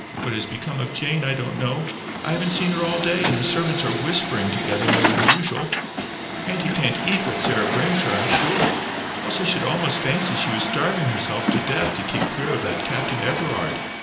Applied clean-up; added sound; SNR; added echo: none; Truck; 0 dB; reverberation time 0.9 s.